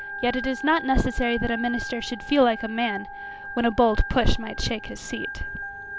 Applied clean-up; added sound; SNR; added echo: none; Organ; 11 dB; none.